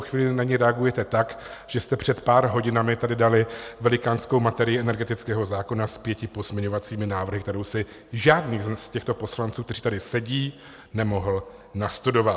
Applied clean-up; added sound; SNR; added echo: none; none; none; none.